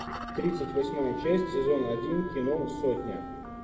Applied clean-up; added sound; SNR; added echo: none; Wind instrument, woodwind instrument; 9 dB; reverberation time 1.7 s.